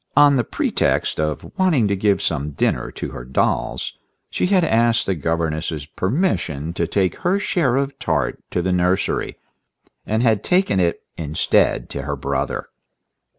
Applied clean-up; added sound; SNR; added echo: none; none; none; none.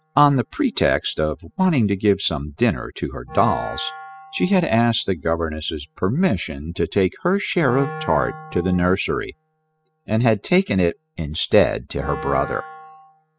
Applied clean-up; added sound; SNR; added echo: classical method spectral subtraction.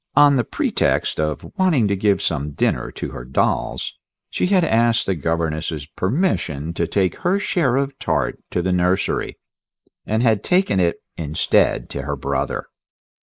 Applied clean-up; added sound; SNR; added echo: neural mask model Resemble Enhance denoiser.